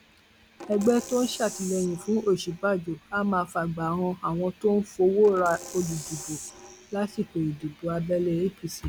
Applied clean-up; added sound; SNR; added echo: none; Percussion; 15 dB; none.